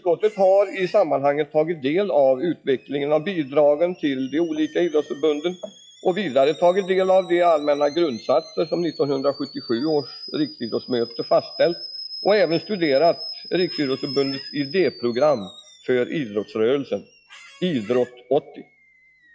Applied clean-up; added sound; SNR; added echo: classical method log-MMSE.